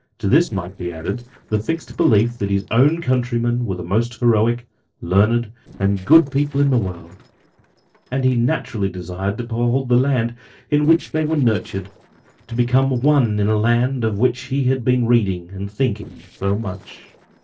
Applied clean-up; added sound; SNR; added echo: neural separator model SepFormer DNS4.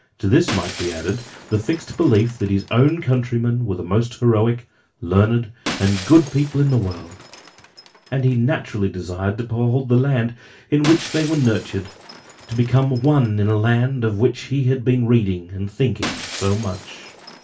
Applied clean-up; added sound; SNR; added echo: none; Shatter; 16 dB; reverberation time 0.2 s.